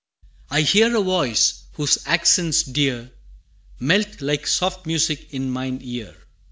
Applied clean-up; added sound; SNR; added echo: none; none; none; none.